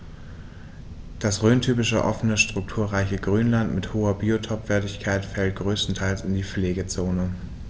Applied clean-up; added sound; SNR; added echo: none; none; none; none.